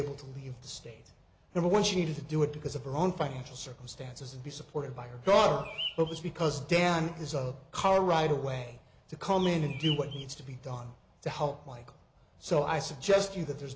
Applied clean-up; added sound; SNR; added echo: none; Bird; 10 dB; none.